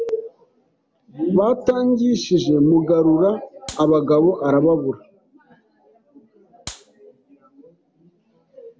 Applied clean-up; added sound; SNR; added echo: none; Clapping; 19 dB; none.